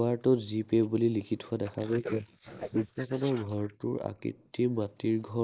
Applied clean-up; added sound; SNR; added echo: neural mask model Resemble Enhance denoiser.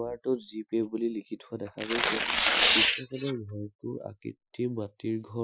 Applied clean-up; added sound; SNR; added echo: classical method Wiener filter.